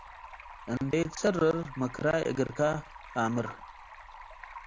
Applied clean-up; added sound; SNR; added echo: none; Stream; 15 dB; none.